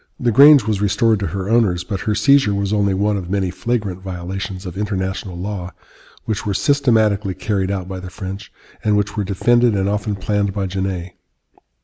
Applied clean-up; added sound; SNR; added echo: none; none; none; none.